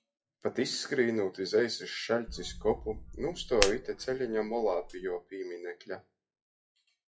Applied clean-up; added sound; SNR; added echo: classical method WPE with log-MMSE.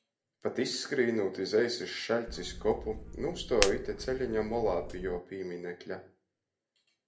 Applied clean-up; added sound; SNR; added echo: none; Hands; 6 dB; reverberation time 0.3 s.